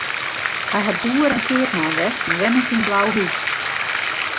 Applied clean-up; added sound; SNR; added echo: none; Bathtub (filling or washing); 1 dB; none.